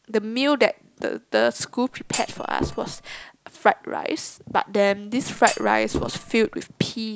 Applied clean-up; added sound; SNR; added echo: none; Thump, thud; 9 dB; none.